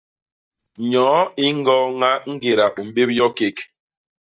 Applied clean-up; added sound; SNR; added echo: neural mask model DeepFilterNet 3.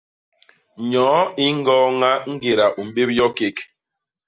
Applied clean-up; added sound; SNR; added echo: none; none; none; none.